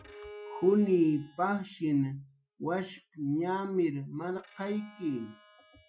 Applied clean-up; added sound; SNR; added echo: classical method Wiener filter.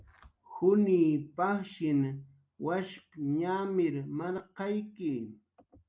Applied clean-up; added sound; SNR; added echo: none; none; none; none.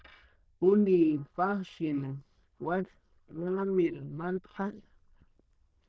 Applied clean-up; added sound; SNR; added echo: neural diffusion model UNIVERSE++.